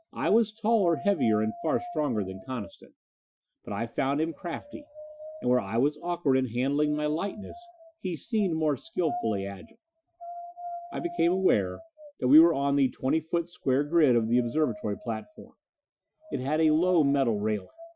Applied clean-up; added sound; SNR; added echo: classical method Wiener filter.